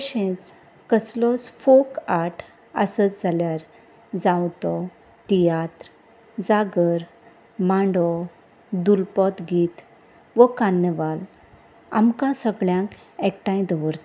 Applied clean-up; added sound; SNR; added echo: none; none; none; none.